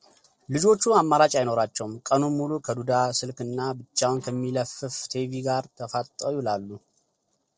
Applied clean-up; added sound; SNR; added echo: neural separator model SepFormer DNS4.